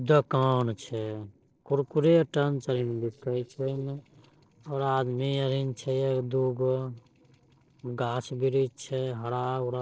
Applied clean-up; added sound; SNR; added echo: neural separator model SepFormer DNS4.